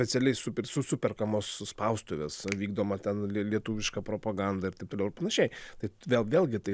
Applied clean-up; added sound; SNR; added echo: none; Finger snapping; 19 dB; none.